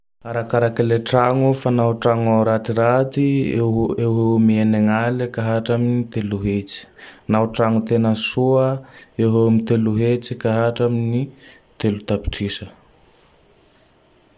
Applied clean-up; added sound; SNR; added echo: none; none; none; none.